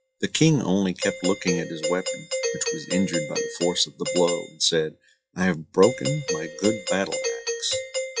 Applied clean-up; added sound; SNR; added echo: classical method log-MMSE.